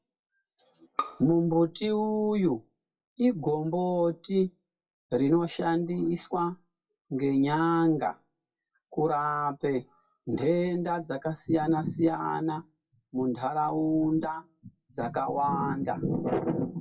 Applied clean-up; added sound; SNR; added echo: classical method WPE with log-MMSE.